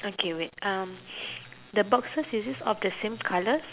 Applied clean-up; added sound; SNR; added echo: none; none; none; none.